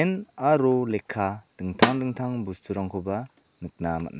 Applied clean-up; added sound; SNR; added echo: none; Snare drum; 2 dB; none.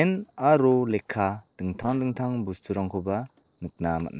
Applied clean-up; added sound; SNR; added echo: neural separator model SepFormer DNS4.